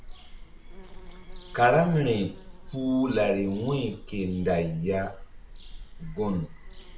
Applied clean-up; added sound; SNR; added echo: none; Bird vocalization, bird call, bird song; 13 dB; none.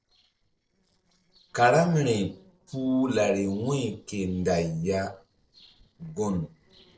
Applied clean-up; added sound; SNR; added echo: neural separator model SepFormer DNS4.